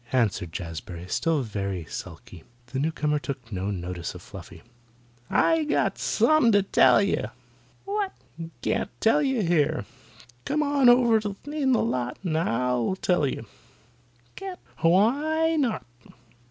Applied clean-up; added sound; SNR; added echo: none; none; none; none.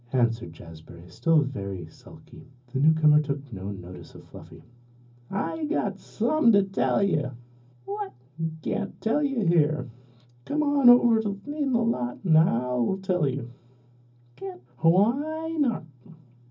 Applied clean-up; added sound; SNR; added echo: none; none; none; reverberation time 0.4 s.